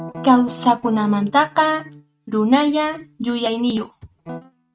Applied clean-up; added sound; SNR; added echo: neural mask model RNNoise.